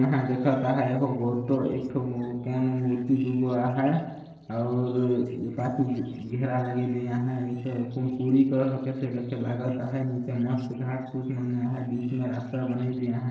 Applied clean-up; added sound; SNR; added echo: neural separator model SepFormer DNS4.